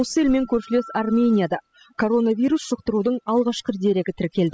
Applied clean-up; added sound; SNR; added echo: classical method spectral subtraction.